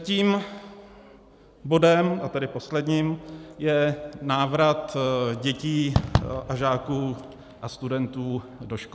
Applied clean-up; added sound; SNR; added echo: none; Fireworks; 4 dB; none.